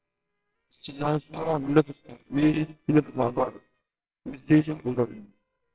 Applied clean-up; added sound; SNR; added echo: neural separator model SepFormer WHAMR!.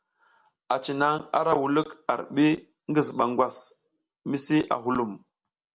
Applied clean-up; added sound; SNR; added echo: none; none; none; none.